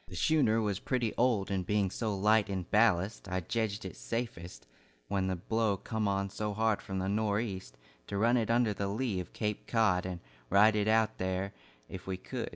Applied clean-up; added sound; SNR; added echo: none; none; none; none.